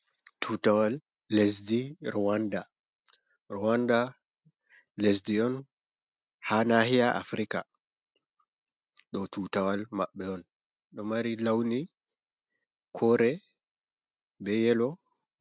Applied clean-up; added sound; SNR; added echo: none; none; none; none.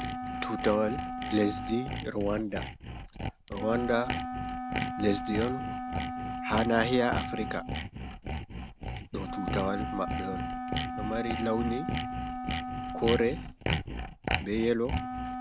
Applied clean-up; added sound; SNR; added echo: none; Wind instrument, woodwind instrument + Sawing; 2 dB; none.